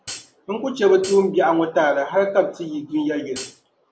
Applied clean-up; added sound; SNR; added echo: none; Hi-hat; 15 dB; none.